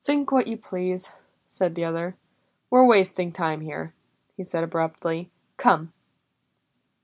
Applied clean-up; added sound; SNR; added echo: none; none; none; none.